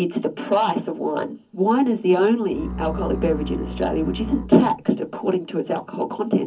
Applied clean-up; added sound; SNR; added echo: none; Bowed string instrument; 9 dB; reverberation time 0.4 s.